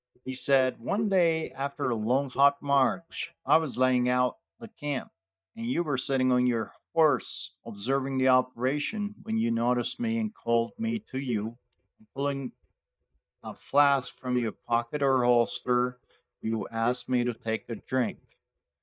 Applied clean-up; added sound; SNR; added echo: neural mask model DeepFilterNet 3.